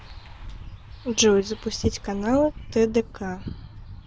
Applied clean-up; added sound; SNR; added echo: none; Bus; 15 dB; none.